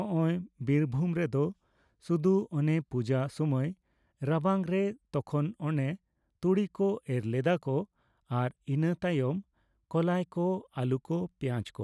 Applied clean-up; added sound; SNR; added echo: none; none; none; none.